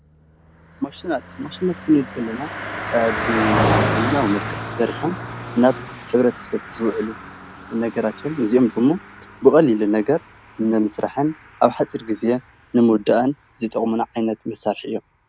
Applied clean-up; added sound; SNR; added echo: none; Car passing by; 8 dB; none.